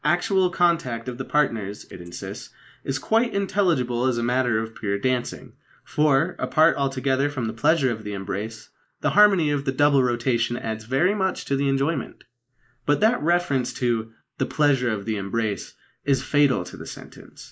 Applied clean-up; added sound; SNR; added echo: neural mask model Resemble Enhance denoiser.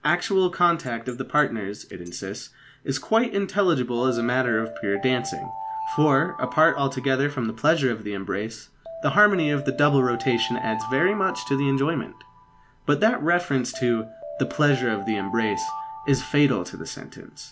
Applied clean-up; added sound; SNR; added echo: none; Alarm; 13 dB; none.